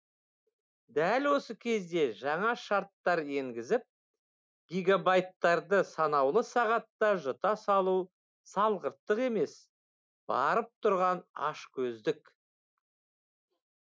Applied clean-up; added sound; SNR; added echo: none; none; none; none.